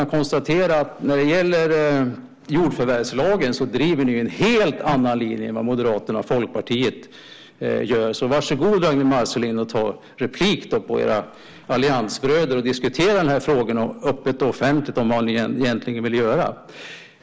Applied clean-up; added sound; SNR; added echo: none; none; none; none.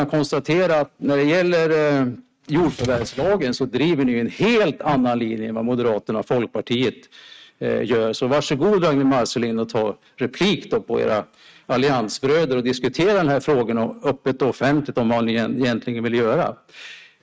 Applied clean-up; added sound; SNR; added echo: neural mask model RNNoise.